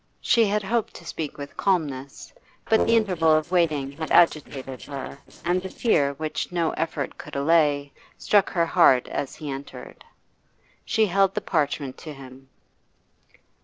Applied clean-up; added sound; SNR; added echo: neural separator model SepFormer DNS4.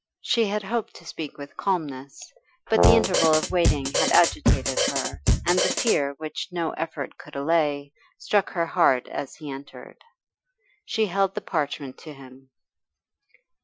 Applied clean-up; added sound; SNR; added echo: classical method Wiener filter.